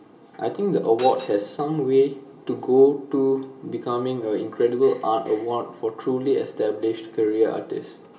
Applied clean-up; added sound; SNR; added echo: none; Shatter; 16 dB; reverberation time 2.6 s.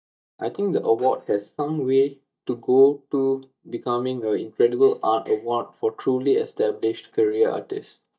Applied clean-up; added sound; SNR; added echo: neural mask model DeepFilterNet 3.